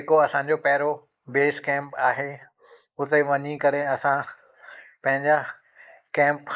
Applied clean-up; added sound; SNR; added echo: neural mask model Resemble Enhance denoiser.